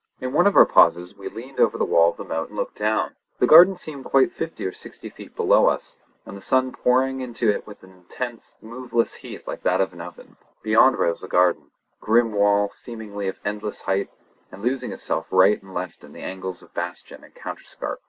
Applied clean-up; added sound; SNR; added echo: none; none; none; none.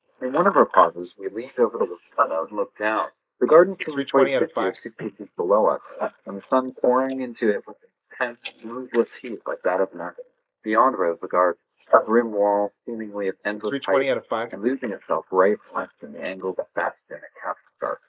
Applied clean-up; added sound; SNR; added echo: neural mask model Resemble Enhance denoiser.